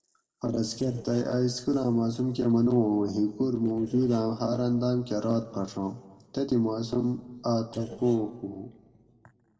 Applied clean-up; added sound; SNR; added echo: neural separator model SepFormer DNS4.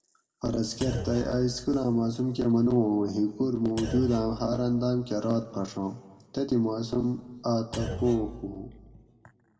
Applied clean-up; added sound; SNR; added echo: none; Thump, thud; 11 dB; reverberation time 1.3 s.